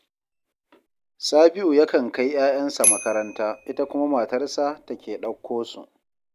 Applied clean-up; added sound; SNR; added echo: none; Bicycle bell; 5 dB; none.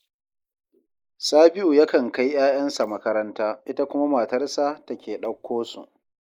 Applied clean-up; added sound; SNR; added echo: neural mask model Resemble Enhance denoiser.